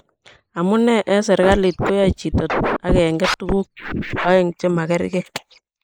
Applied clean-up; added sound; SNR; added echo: neural mask model Resemble Enhance denoiser.